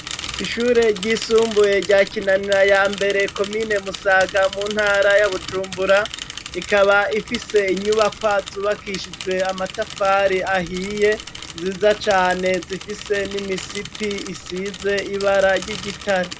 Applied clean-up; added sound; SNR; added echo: none; Mechanisms / Bicycle; 13 dB; none.